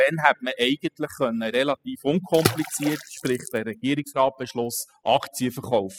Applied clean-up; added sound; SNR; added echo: classical method spectral subtraction.